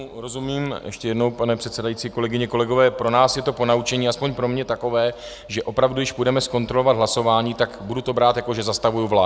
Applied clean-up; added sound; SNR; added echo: none; none; none; none.